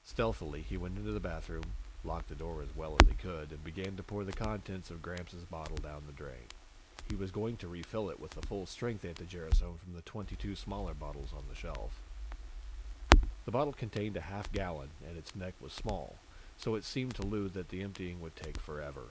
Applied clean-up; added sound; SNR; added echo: none; Crackle; -4 dB; none.